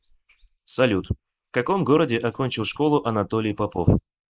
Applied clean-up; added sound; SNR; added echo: neural mask model Resemble Enhance denoiser.